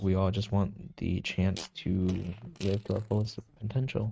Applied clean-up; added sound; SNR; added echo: neural mask model RNNoise.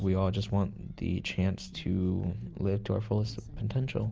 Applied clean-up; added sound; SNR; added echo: none; none; none; none.